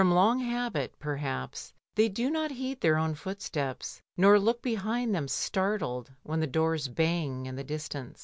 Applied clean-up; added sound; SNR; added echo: none; none; none; none.